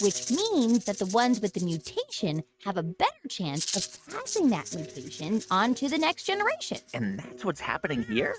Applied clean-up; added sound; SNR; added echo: neural mask model RNNoise.